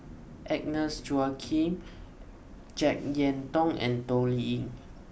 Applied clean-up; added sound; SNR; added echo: none; Bass guitar; 19 dB; none.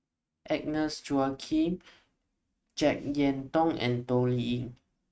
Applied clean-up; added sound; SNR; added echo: neural mask model RNNoise.